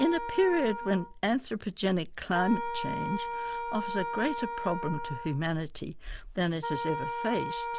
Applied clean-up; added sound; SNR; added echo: none; Wind instrument, woodwind instrument; 6 dB; none.